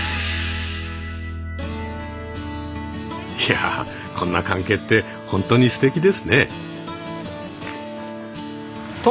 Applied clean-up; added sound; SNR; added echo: none; none; none; none.